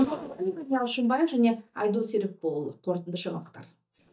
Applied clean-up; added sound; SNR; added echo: neural mask model DeepFilterNet 3.